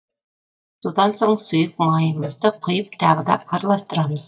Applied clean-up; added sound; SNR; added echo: neural mask model DeepFilterNet 3.